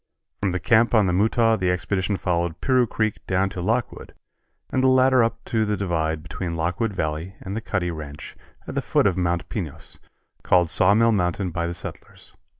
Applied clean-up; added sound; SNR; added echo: none; none; none; none.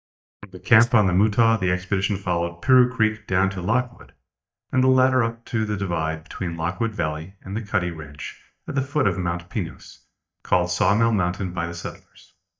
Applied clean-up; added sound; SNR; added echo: neural mask model DeepFilterNet 3.